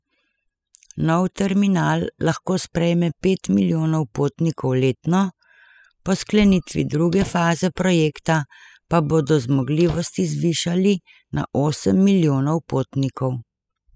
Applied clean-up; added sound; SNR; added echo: classical method spectral subtraction.